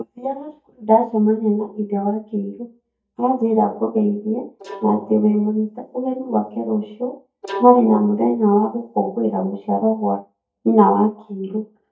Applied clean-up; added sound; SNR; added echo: neural mask model DeepFilterNet 3.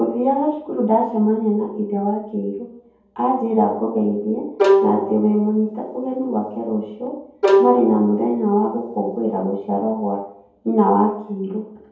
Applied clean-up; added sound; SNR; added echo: none; Bowed string instrument; 2 dB; reverberation time 0.7 s.